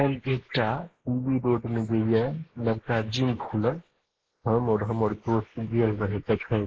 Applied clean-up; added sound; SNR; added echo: neural mask model Resemble Enhance denoiser.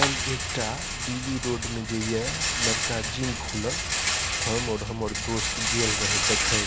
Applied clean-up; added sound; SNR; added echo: none; Rattle; -4 dB; none.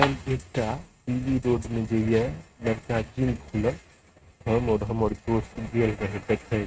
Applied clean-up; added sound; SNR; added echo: neural mask model RNNoise.